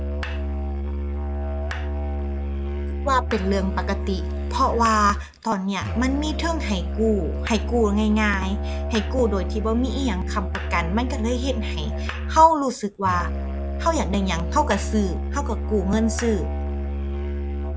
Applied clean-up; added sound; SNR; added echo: none; Musical instrument; 2 dB; none.